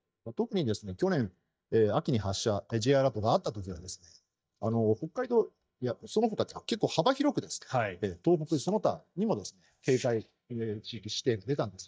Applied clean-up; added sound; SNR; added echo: neural mask model DeepFilterNet 3.